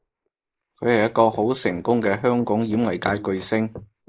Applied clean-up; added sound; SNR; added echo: neural mask model Resemble Enhance denoiser.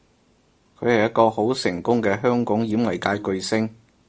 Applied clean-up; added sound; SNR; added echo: none; none; none; none.